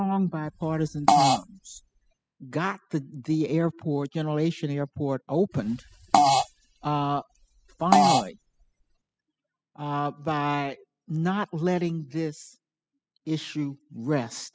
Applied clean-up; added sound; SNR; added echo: classical method spectral subtraction.